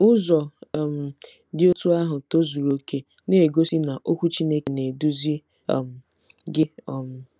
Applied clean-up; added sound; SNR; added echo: none; none; none; none.